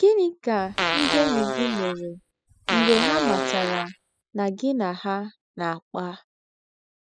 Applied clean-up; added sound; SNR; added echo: classical method spectral subtraction.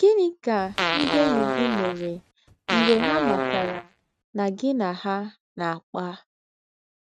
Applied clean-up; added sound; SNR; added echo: neural mask model RNNoise.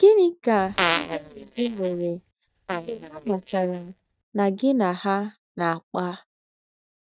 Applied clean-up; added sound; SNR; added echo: neural mask model DeepFilterNet 3.